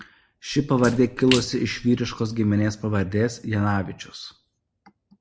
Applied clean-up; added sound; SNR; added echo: none; Splash, splatter; 13 dB; none.